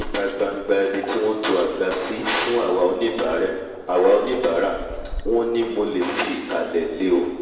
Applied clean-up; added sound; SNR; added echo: none; Waves, surf; 16 dB; reverberation time 1.2 s.